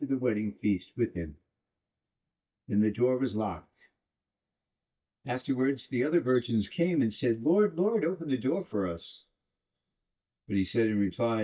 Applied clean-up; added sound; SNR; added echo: neural mask model DeepFilterNet 3.